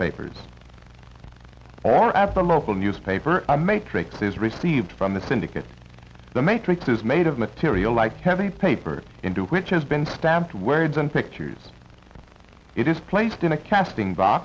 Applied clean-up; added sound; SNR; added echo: none; Bowed string instrument; 18 dB; none.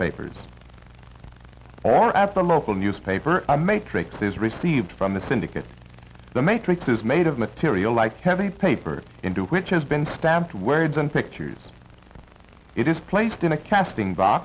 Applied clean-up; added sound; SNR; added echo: none; none; none; none.